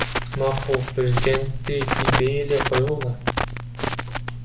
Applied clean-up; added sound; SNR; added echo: none; Crackle; 1 dB; none.